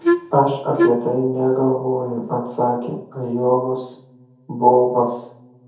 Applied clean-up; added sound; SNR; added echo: none; Wind instrument, woodwind instrument; 0 dB; reverberation time 0.6 s.